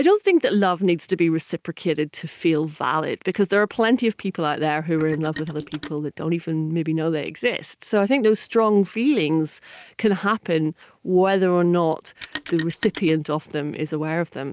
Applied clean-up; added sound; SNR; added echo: neural mask model Resemble Enhance denoiser.